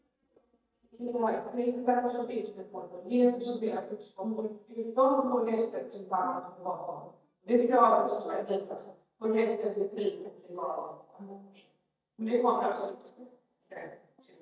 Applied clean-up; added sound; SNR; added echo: neural mask model DeepFilterNet 3.